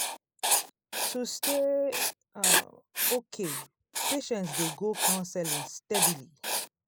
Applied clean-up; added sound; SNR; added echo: neural mask model Resemble Enhance denoiser.